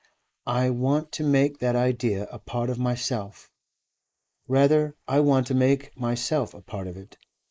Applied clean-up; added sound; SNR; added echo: neural mask model Resemble Enhance denoiser.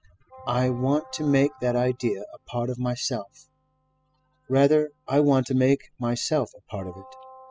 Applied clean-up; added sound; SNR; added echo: classical method spectral subtraction.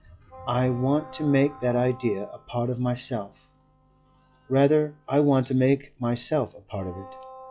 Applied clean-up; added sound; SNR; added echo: classical method log-MMSE.